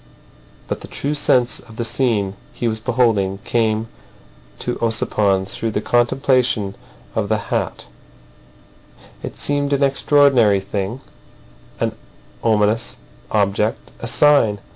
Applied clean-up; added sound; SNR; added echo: none; none; none; none.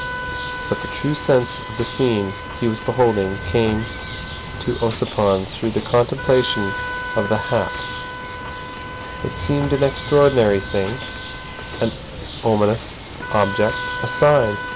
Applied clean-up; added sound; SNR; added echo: none; Wind instrument, woodwind instrument + Bird; 8 dB; none.